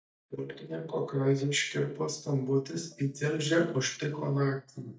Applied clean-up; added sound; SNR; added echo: neural mask model DeepFilterNet 3.